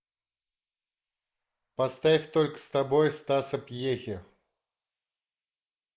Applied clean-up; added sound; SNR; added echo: neural mask model Resemble Enhance denoiser.